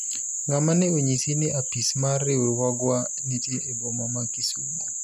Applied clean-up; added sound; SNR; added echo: none; none; none; none.